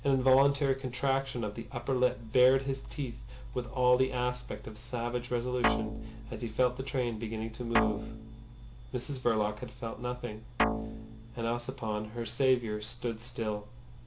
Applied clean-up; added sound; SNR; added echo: none; Guitar; 2 dB; none.